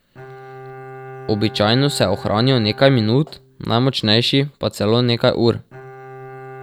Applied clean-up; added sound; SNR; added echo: none; Bowed string instrument; 19 dB; none.